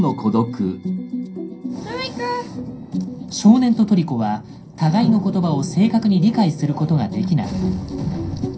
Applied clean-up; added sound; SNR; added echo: none; none; none; reverberation time 0.3 s.